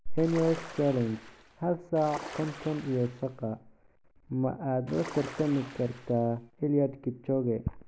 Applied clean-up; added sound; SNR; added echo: none; Ocean; 15 dB; none.